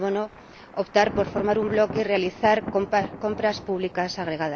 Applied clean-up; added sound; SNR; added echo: none; Thunder; 12 dB; none.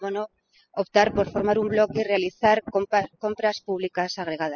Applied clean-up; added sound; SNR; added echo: classical method spectral subtraction.